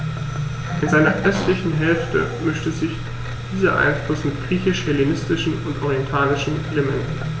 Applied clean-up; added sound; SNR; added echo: none; Fart + Marimba, xylophone; 11 dB; none.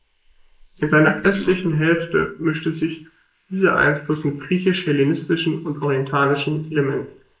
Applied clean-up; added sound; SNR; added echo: neural mask model Resemble Enhance denoiser.